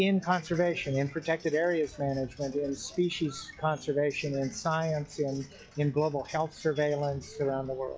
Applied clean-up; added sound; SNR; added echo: classical method log-MMSE.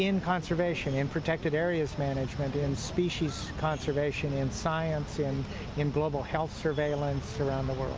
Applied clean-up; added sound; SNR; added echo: none; none; none; none.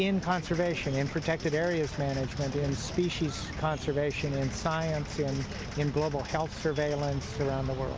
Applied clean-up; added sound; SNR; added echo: none; Applause; 17 dB; none.